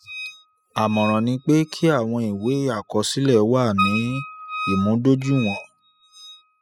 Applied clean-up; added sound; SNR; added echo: classical method spectral subtraction.